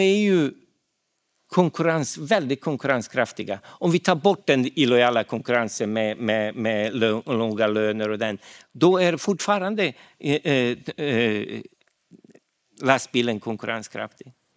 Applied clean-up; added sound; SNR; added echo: neural mask model Resemble Enhance denoiser.